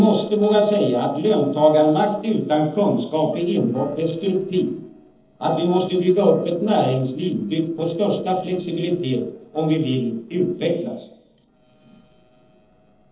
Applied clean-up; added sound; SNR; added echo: neural separator model SepFormer DNS4.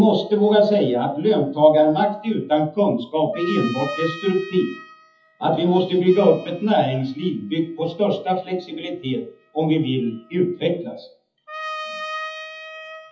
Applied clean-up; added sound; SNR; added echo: classical method WPE with log-MMSE.